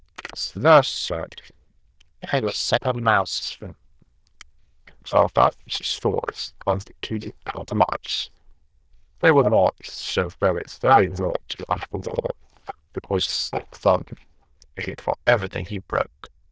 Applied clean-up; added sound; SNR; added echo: neural diffusion model UNIVERSE++.